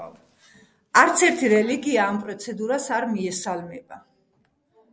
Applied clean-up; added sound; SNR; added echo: none; none; none; none.